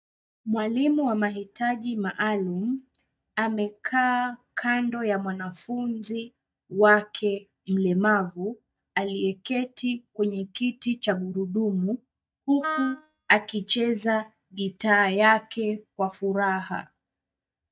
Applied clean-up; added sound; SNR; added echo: neural mask model DeepFilterNet 3.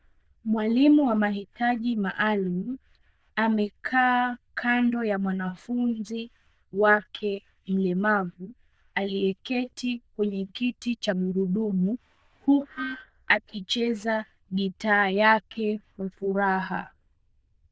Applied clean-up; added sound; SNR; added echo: neural diffusion model UNIVERSE++.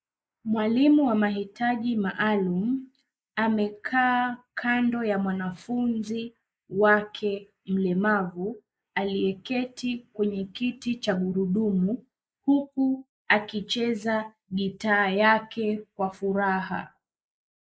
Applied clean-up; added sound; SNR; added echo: neural mask model Resemble Enhance denoiser.